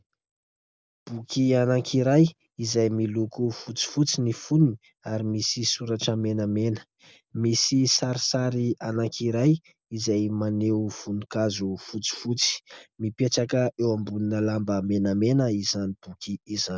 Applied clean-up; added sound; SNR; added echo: none; none; none; none.